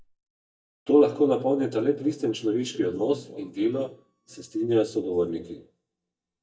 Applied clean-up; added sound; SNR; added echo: neural mask model DeepFilterNet 3.